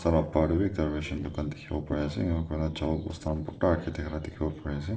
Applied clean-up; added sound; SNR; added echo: neural separator model SepFormer DNS4.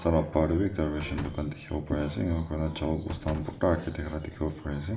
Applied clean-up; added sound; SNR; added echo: none; Slam; 17 dB; reverberation time 1.1 s.